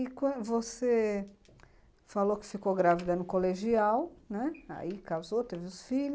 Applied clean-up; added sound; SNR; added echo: none; none; none; none.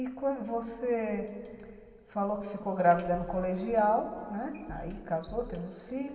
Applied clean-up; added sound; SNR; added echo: none; Bass drum; 14 dB; reverberation time 2.3 s.